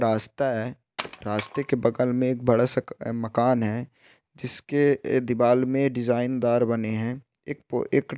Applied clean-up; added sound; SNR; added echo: none; Wood; 15 dB; none.